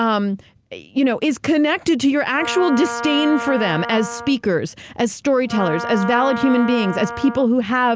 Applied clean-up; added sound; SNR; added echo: none; Wind instrument, woodwind instrument; 10 dB; none.